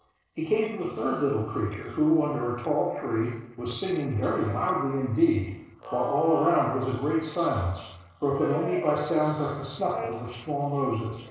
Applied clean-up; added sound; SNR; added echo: neural separator model SepFormer DNS4.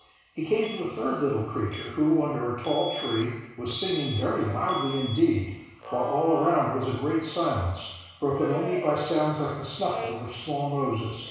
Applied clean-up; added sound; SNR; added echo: none; Alarm; 13 dB; reverberation time 1.1 s.